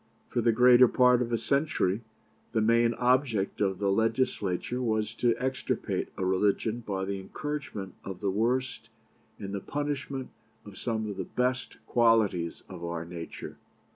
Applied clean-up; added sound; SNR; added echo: none; none; none; none.